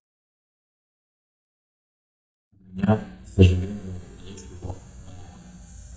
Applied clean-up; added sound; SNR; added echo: neural mask model DeepFilterNet 3.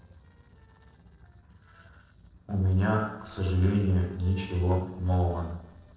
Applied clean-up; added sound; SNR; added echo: neural separator model SepFormer DNS4.